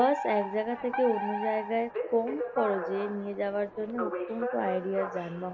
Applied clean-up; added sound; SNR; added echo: none; Alarm; 5 dB; none.